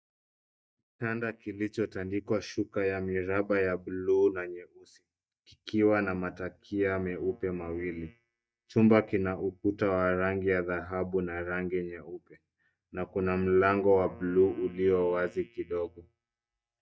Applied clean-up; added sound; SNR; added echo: neural mask model DeepFilterNet 3.